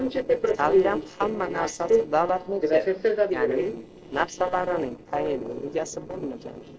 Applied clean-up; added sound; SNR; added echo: neural separator model SepFormer DNS4.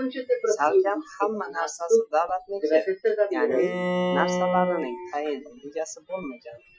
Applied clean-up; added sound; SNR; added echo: classical method Wiener filter.